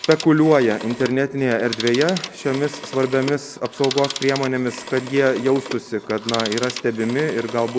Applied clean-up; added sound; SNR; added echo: none; Telephone; 12 dB; none.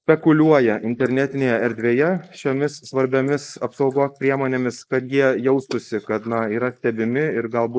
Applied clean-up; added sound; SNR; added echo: neural mask model Resemble Enhance denoiser.